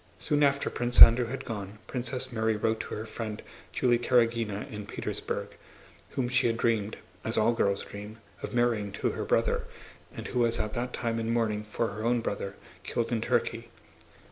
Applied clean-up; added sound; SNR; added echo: none; none; none; none.